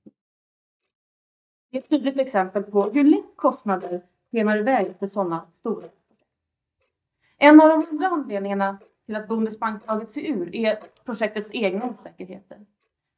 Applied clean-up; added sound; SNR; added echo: neural mask model DeepFilterNet 3.